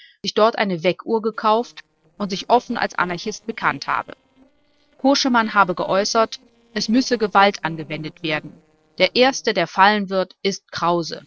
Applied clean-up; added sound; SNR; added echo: neural separator model SepFormer DNS4.